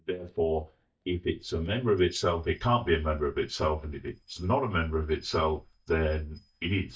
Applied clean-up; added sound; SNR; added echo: neural mask model DeepFilterNet 3.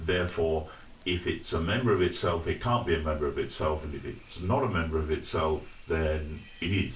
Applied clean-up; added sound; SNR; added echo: none; Rain / Train; 18 dB; reverberation time 0.3 s.